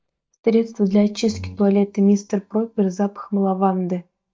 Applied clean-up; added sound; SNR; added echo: neural mask model DeepFilterNet 3.